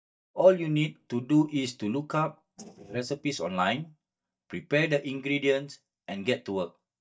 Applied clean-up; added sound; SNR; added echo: neural mask model DeepFilterNet 3.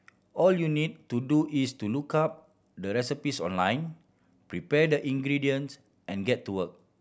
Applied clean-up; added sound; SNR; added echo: none; none; none; none.